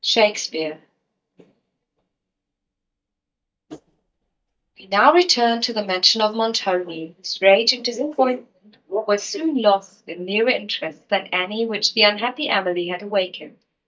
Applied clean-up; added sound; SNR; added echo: neural mask model DeepFilterNet 3.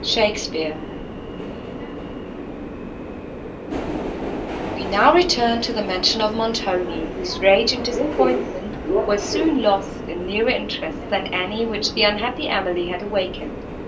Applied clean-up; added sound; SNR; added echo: none; Subway, metro, underground; 5 dB; reverberation time 0.3 s.